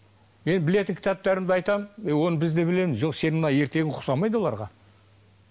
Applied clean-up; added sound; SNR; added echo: none; none; none; none.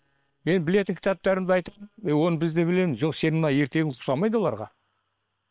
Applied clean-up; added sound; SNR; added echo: neural separator model SepFormer WHAM!.